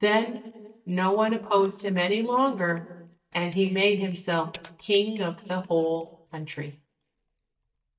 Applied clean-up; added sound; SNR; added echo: neural mask model DeepFilterNet 3.